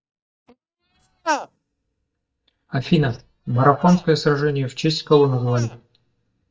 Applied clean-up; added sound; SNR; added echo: neural mask model DeepFilterNet 3.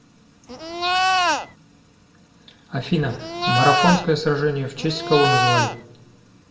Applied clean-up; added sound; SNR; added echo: none; Livestock, farm animals, working animals; -3 dB; reverberation time 0.7 s.